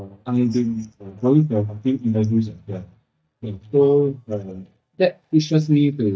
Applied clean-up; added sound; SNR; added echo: neural mask model DeepFilterNet 3.